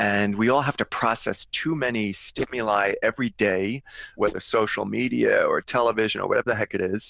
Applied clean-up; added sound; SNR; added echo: neural diffusion model UNIVERSE++.